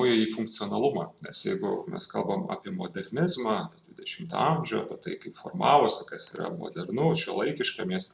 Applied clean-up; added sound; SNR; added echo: none; none; none; none.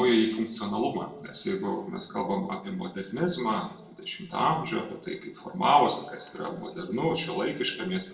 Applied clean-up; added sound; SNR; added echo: none; none; none; reverberation time 0.6 s.